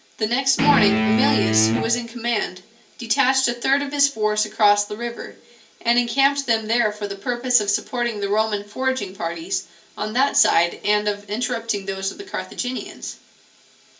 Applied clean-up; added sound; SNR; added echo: none; Guitar; -2 dB; reverberation time 0.3 s.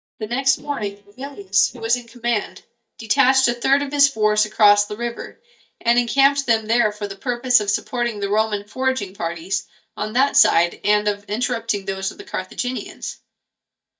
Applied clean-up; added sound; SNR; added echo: neural mask model DeepFilterNet 3.